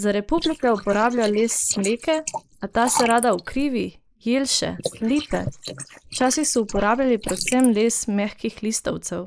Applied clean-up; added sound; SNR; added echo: neural mask model Resemble Enhance denoiser.